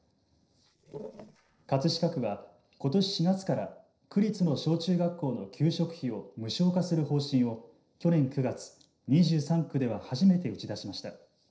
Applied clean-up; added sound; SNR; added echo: neural separator model SepFormer DNS4.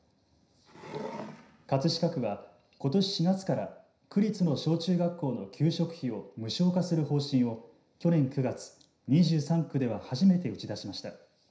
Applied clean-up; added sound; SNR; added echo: none; Wood; 14 dB; reverberation time 0.5 s.